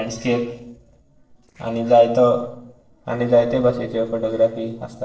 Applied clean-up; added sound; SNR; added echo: neural separator model SepFormer DNS4.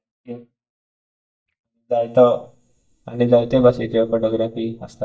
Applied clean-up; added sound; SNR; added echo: neural mask model DeepFilterNet 3.